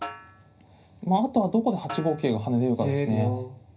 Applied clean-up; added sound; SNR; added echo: none; Snare drum; 18 dB; reverberation time 0.4 s.